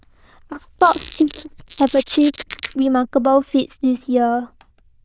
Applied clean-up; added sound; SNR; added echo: neural diffusion model UNIVERSE++.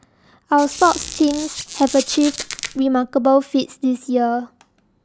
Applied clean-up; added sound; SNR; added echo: none; Squeak; 12 dB; none.